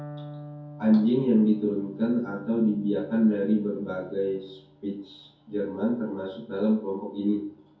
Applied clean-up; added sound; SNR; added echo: none; Electric guitar; 19 dB; reverberation time 0.6 s.